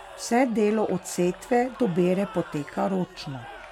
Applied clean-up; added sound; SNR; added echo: none; Crowd / Cheering; 18 dB; none.